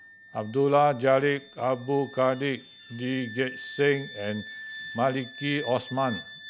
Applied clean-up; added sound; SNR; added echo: none; Wind instrument, woodwind instrument; 15 dB; none.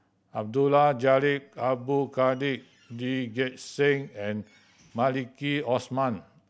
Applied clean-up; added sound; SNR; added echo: none; none; none; none.